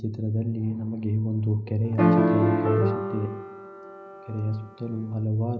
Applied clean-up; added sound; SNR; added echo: none; Piano; -2 dB; reverberation time 0.5 s.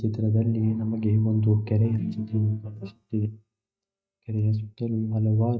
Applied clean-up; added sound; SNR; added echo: neural mask model DeepFilterNet 3.